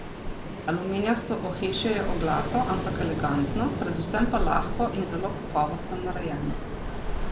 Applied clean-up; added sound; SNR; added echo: none; Ocean; 2 dB; none.